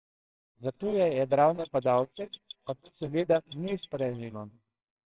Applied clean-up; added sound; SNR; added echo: neural separator model SepFormer WHAMR!.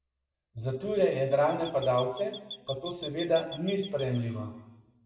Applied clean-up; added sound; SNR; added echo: none; Chirp, tweet; 15 dB; reverberation time 0.9 s.